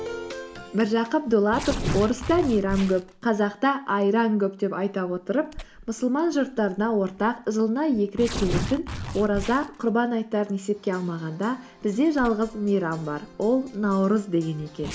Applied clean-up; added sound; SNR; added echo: none; Tearing; 12 dB; none.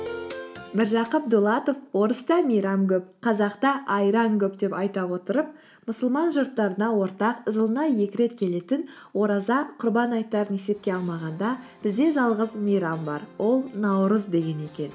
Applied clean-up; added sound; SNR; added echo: none; none; none; none.